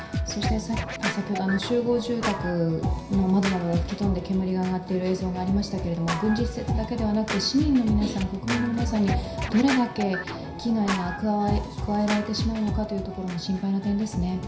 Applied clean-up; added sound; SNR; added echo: none; Scratching (performance technique); 6 dB; reverberation time 0.5 s.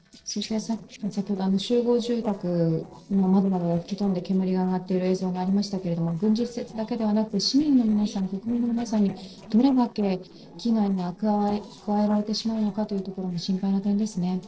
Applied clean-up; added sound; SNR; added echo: neural separator model SepFormer DNS4.